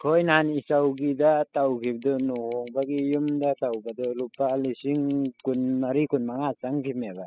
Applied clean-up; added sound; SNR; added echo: classical method spectral subtraction.